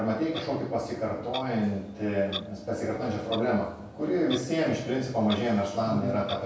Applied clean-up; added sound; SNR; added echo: none; Clock; 17 dB; reverberation time 0.6 s.